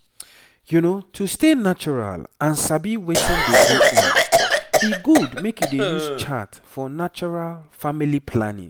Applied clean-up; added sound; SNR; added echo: none; Cough; -4 dB; none.